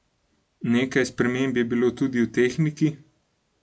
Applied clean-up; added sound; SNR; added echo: none; none; none; none.